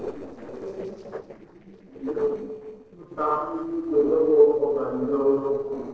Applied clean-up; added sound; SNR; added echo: neural separator model SepFormer DNS4.